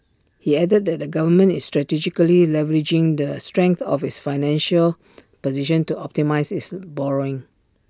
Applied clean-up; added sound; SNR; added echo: none; none; none; none.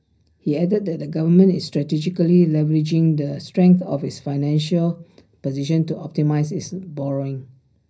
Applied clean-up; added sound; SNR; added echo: none; none; none; reverberation time 0.5 s.